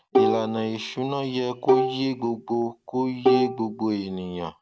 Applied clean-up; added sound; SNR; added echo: none; Bowed string instrument; -1 dB; none.